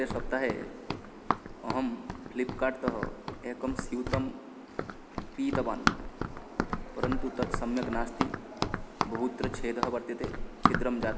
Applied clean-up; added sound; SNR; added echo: none; Run; 0 dB; none.